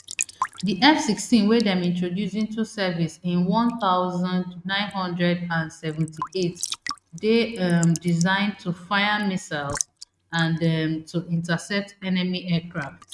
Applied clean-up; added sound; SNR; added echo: neural mask model RNNoise.